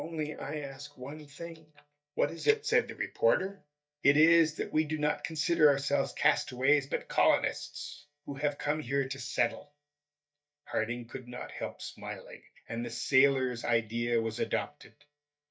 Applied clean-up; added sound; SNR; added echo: neural mask model DeepFilterNet 3.